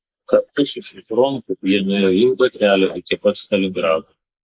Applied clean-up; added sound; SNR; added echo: neural mask model Resemble Enhance denoiser.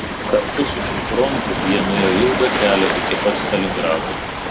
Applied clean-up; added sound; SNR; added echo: none; Waves, surf; 1 dB; none.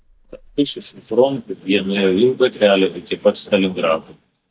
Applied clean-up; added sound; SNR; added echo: neural mask model DeepFilterNet 3.